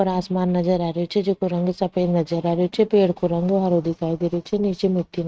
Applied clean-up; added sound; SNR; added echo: neural mask model RNNoise.